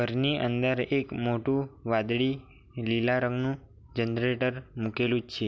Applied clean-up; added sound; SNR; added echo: none; none; none; none.